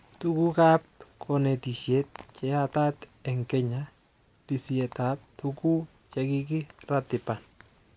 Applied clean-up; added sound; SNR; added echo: none; none; none; none.